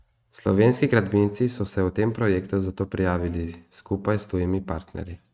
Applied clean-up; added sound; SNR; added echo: neural mask model RNNoise.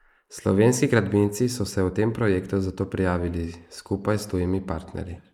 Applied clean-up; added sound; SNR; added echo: neural mask model Resemble Enhance denoiser.